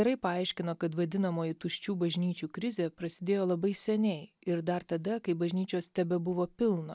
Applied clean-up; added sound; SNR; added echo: none; none; none; none.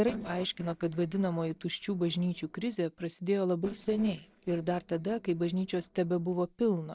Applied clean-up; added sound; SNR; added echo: neural separator model SepFormer DNS4.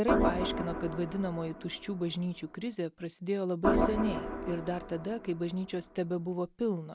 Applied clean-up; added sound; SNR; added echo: none; Organ; 0 dB; none.